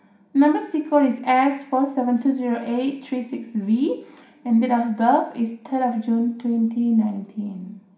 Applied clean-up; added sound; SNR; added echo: none; none; none; reverberation time 0.5 s.